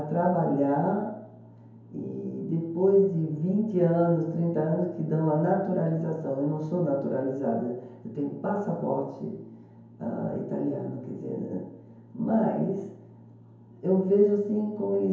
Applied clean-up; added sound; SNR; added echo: none; none; none; reverberation time 0.9 s.